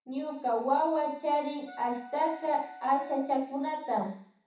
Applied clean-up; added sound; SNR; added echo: none; Wind instrument, woodwind instrument; 18 dB; reverberation time 0.7 s.